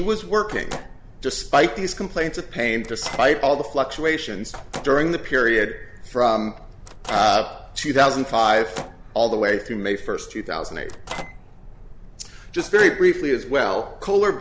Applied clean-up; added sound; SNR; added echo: none; Microwave oven; 19 dB; none.